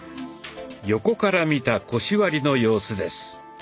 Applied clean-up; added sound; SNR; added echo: none; none; none; none.